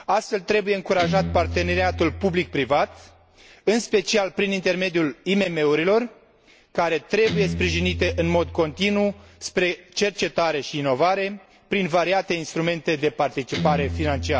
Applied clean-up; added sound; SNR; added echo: none; Guitar; 11 dB; none.